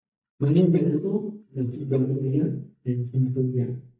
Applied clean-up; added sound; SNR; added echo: neural mask model DeepFilterNet 3.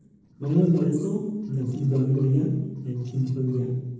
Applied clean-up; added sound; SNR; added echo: neural separator model SepFormer DNS4.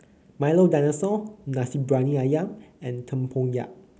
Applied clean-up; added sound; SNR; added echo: none; none; none; none.